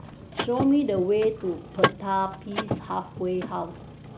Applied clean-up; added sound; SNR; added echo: none; Mechanisms / Car; 5 dB; none.